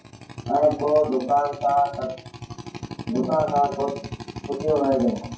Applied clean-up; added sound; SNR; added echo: classical method WPE with log-MMSE.